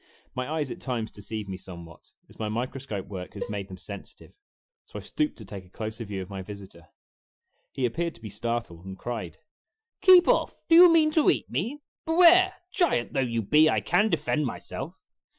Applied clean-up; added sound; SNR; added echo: classical method Wiener filter.